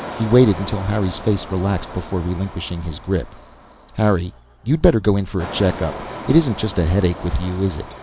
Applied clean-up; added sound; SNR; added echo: none; Engine; 14 dB; none.